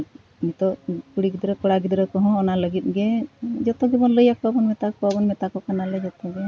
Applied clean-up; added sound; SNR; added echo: none; none; none; none.